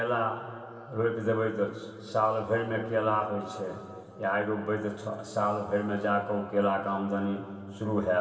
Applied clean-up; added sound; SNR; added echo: none; none; none; reverberation time 2.4 s.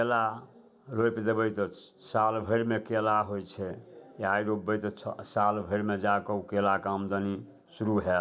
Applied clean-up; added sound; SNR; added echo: none; none; none; none.